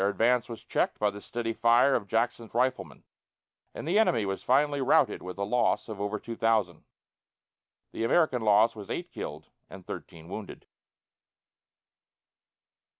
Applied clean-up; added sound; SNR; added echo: none; none; none; none.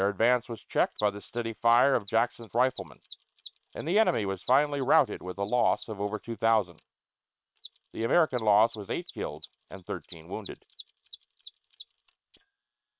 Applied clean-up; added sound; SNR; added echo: neural separator model SepFormer WHAM!.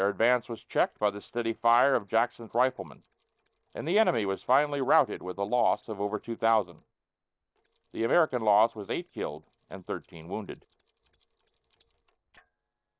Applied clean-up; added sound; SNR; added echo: neural separator model SepFormer DNS4.